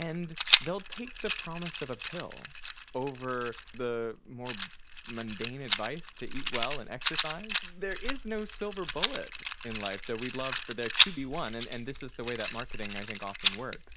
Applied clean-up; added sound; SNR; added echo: none; Rattle; -3 dB; none.